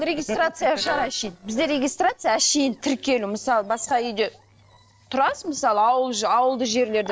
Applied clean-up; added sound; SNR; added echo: neural separator model SepFormer DNS4.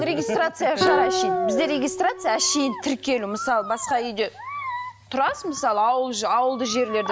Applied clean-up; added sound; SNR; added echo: none; Guitar; 6 dB; none.